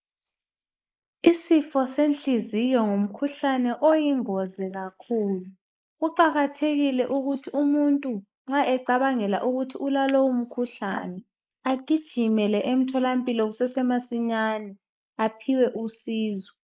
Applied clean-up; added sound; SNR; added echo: neural mask model Resemble Enhance denoiser.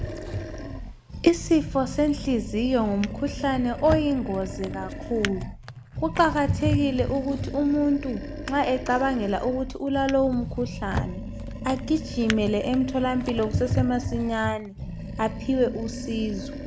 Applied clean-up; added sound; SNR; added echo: none; Drawer open or close + Animal; 6 dB; none.